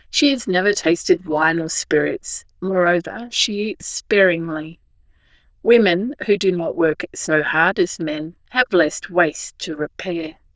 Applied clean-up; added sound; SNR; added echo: neural diffusion model UNIVERSE++.